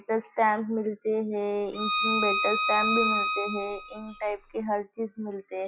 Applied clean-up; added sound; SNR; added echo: none; Bowed string instrument; -1 dB; none.